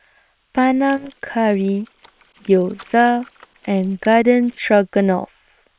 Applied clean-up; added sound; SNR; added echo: neural separator model SepFormer WHAM!.